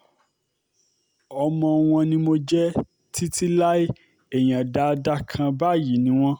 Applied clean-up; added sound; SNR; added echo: none; none; none; none.